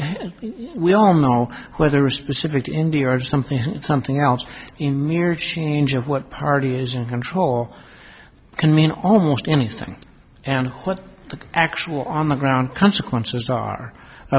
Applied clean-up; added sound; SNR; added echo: none; none; none; none.